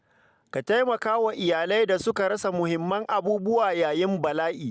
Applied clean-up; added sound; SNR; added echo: none; none; none; none.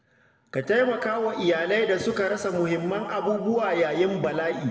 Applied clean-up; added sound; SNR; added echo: none; none; none; reverberation time 1.7 s.